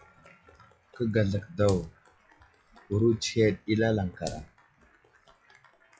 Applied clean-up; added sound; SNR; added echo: classical method log-MMSE.